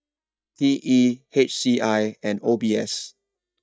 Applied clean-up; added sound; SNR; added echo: neural mask model DeepFilterNet 3.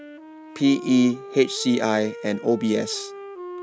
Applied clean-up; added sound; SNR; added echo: none; Wind instrument, woodwind instrument; 14 dB; none.